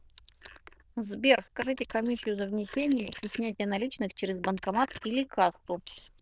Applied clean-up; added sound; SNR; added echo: neural diffusion model UNIVERSE++.